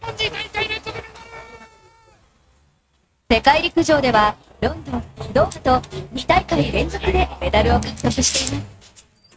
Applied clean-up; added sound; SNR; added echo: neural mask model RNNoise.